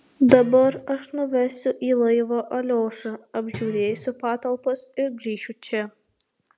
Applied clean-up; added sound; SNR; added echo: none; Guitar; 18 dB; none.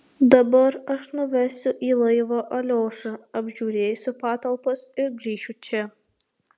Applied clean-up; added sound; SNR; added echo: none; none; none; none.